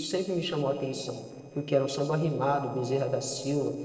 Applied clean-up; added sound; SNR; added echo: neural separator model SepFormer DNS4.